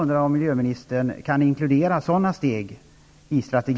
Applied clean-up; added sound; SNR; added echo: none; none; none; none.